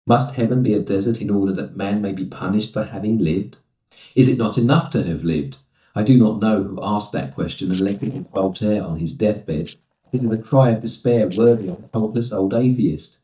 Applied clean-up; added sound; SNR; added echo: neural mask model DeepFilterNet 3.